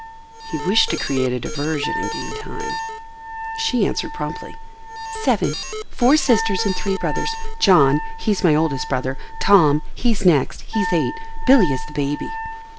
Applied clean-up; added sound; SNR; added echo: none; Wind instrument, woodwind instrument + Alarm; 10 dB; none.